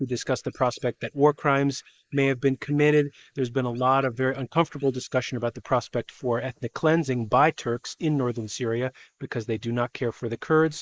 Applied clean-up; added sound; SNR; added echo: neural mask model Resemble Enhance denoiser.